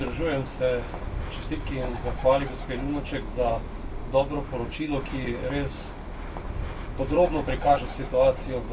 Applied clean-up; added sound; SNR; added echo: none; Bird; 5 dB; reverberation time 0.1 s.